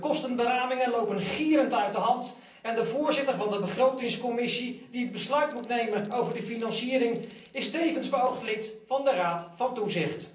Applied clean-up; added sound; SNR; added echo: none; Bell; 1 dB; reverberation time 0.6 s.